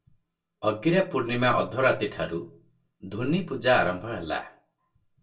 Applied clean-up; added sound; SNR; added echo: none; none; none; reverberation time 0.2 s.